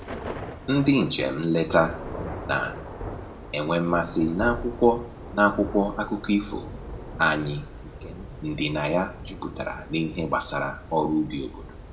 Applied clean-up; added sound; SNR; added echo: none; Thunder / Rain; 11 dB; reverberation time 0.6 s.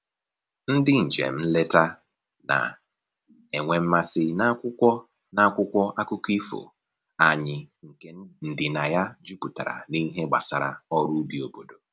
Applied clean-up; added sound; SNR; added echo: none; none; none; none.